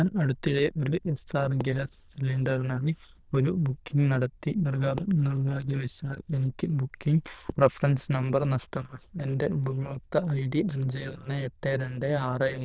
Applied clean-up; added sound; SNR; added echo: neural diffusion model UNIVERSE++.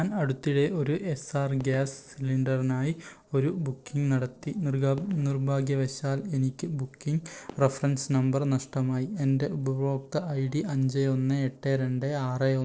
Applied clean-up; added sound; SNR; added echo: neural separator model SepFormer DNS4.